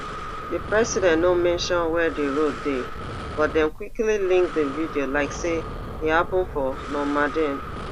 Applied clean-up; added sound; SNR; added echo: none; Breathing; 8 dB; none.